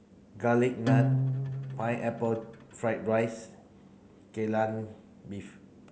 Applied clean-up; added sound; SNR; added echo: none; Acoustic guitar; -1 dB; none.